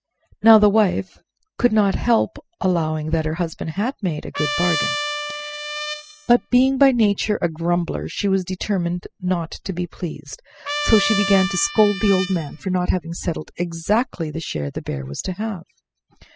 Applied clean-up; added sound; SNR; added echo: classical method spectral subtraction.